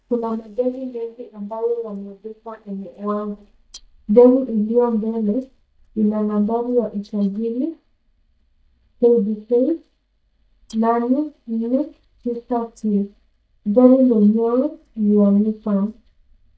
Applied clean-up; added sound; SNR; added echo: neural mask model DeepFilterNet 3.